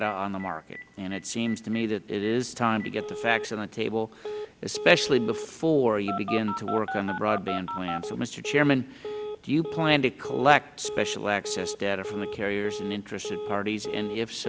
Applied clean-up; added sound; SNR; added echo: none; Telephone; 9 dB; none.